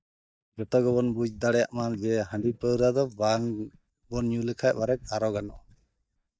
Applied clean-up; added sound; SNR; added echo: neural mask model DeepFilterNet 3.